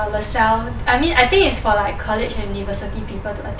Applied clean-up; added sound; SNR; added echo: none; Bell / Train; 8 dB; none.